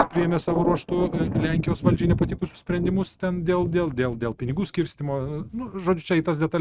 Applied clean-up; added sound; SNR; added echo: neural mask model RNNoise.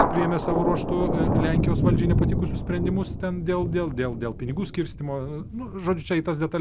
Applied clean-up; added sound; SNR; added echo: none; Thunder; -1 dB; none.